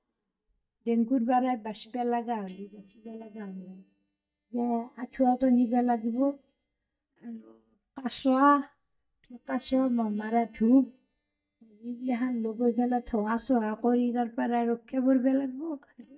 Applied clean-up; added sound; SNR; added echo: neural mask model DeepFilterNet 3.